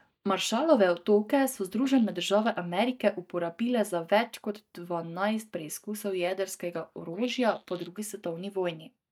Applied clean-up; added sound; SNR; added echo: neural mask model DeepFilterNet 3.